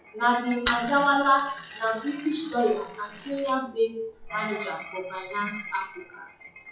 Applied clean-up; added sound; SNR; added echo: classical method WPE with log-MMSE.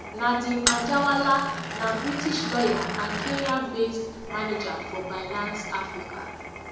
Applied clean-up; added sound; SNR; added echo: none; Glass; 5 dB; reverberation time 0.9 s.